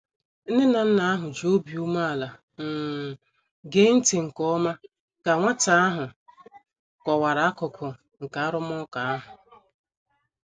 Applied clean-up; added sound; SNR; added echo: none; none; none; none.